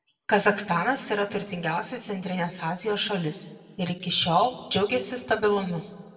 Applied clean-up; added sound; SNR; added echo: none; none; none; reverberation time 1.2 s.